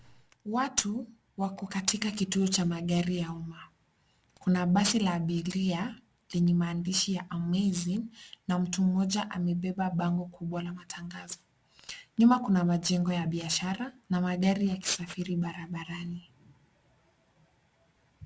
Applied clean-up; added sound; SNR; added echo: none; none; none; none.